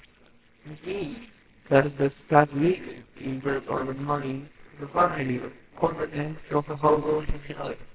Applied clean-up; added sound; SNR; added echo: neural separator model SepFormer WHAMR!.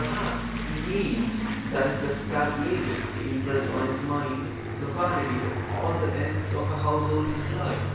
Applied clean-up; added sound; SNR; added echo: none; Aircraft; 1 dB; reverberation time 1.1 s.